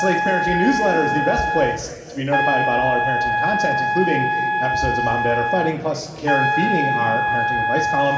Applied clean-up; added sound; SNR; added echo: none; Trumpet; -2 dB; reverberation time 2.1 s.